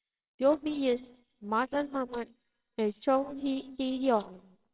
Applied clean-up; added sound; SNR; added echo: neural separator model SepFormer WHAMR!.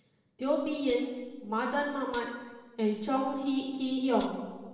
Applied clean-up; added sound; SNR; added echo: none; Tambourine; 20 dB; reverberation time 1.0 s.